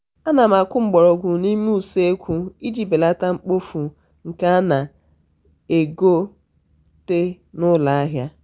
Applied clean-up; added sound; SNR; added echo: none; none; none; none.